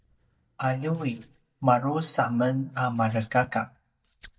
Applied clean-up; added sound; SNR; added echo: neural mask model DeepFilterNet 3.